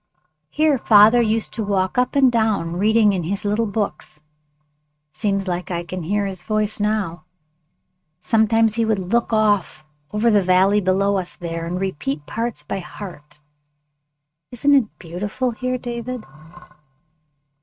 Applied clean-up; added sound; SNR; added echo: neural mask model RNNoise.